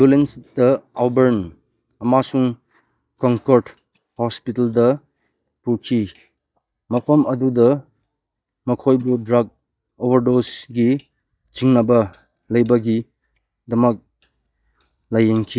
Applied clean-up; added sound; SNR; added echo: neural mask model DeepFilterNet 3.